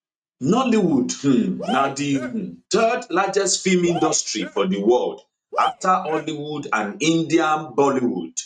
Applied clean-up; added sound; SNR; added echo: neural mask model RNNoise.